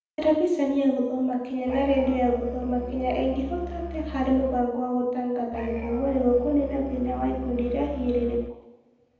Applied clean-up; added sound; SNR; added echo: none; Musical instrument; 11 dB; reverberation time 0.9 s.